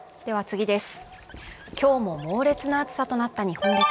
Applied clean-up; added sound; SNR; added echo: none; Squeak / Writing + Dog; 18 dB; none.